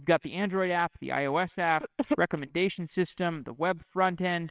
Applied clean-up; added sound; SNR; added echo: neural separator model SepFormer WHAMR!.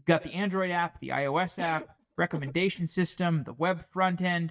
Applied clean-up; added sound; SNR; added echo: neural mask model DeepFilterNet 3.